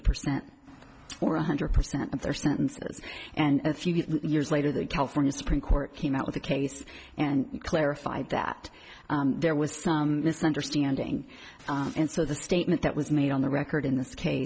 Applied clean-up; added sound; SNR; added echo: none; none; none; none.